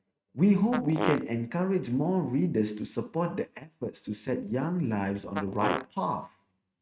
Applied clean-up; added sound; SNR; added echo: neural mask model RNNoise.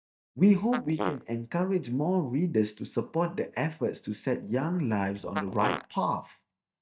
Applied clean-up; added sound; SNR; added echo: neural mask model DeepFilterNet 3.